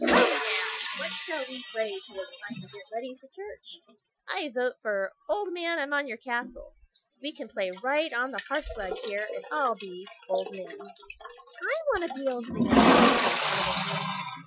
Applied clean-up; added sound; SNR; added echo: classical method Wiener filter.